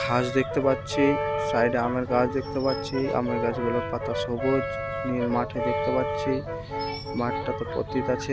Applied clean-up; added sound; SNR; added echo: none; Brass instrument; 4 dB; none.